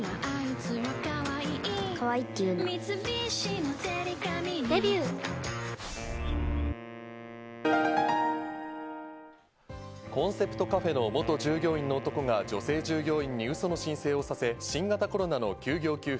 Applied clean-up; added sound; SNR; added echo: none; Bowed string instrument + Wind instrument, woodwind instrument; 13 dB; none.